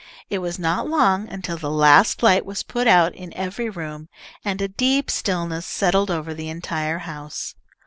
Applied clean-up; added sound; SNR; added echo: none; none; none; none.